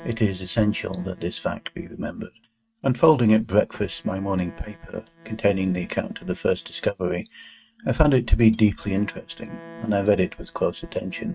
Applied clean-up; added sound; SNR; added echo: neural mask model RNNoise.